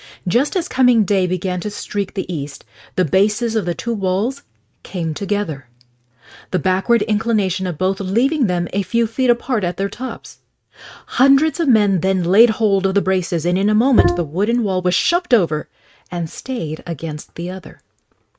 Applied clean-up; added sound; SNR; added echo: neural mask model RNNoise.